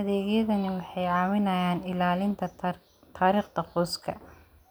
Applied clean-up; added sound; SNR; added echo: none; none; none; none.